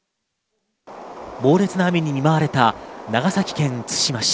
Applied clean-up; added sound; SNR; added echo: none; none; none; none.